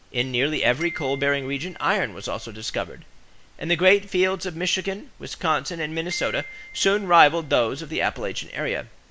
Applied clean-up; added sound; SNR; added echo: none; Glockenspiel; 17 dB; none.